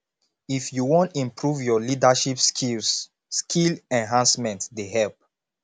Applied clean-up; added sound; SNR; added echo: none; none; none; none.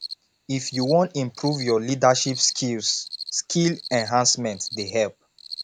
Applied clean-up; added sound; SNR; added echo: none; Cricket; 14 dB; none.